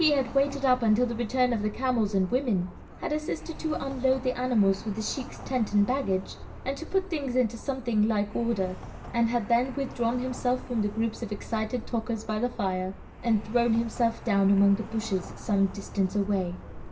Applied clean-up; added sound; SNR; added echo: none; Traffic noise, roadway noise; 14 dB; reverberation time 0.5 s.